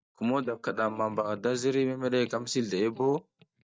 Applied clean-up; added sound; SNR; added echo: neural mask model DeepFilterNet 3.